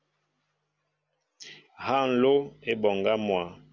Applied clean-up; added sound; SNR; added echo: none; none; none; none.